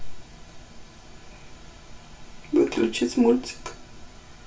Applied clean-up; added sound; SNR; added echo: none; none; none; reverberation time 0.2 s.